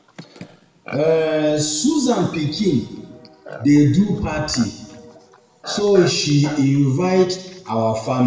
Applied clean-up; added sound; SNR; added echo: none; Livestock, farm animals, working animals; 20 dB; reverberation time 0.9 s.